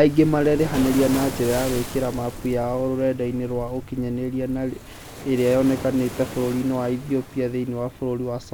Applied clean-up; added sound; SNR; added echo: none; Waves, surf; 12 dB; none.